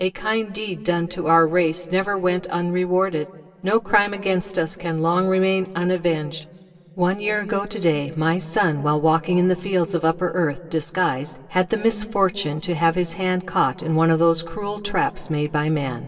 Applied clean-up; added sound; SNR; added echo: none; none; none; reverberation time 2.8 s.